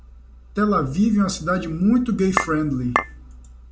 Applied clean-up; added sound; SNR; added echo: none; Chink, clink; 3 dB; reverberation time 0.3 s.